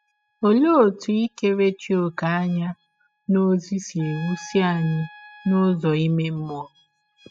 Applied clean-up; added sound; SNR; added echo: classical method spectral subtraction.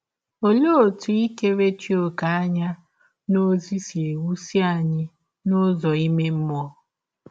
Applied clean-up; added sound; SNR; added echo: none; none; none; none.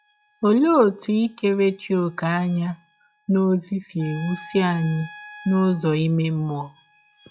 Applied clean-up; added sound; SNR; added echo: classical method log-MMSE.